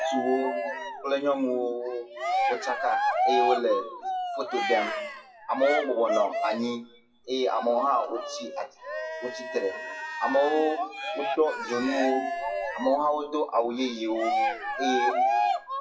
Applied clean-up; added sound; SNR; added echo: classical method WPE with log-MMSE.